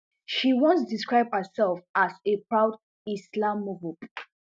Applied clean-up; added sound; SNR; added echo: none; none; none; none.